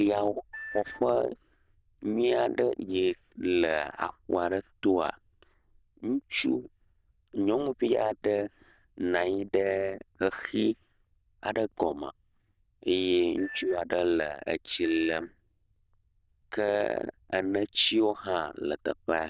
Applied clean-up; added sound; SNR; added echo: neural diffusion model UNIVERSE++.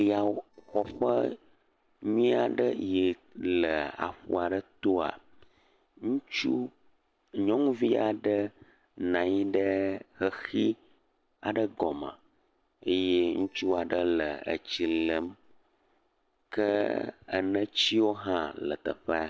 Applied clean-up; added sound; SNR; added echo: neural separator model SepFormer DNS4.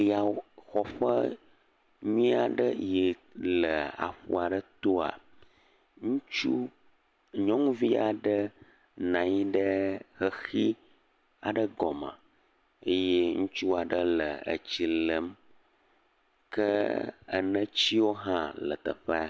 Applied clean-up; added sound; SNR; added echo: none; none; none; none.